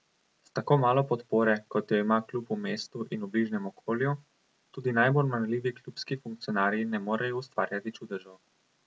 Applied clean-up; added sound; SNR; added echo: none; none; none; none.